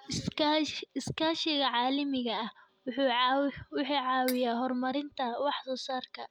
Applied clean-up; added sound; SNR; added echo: none; Cutlery, silverware; 14 dB; none.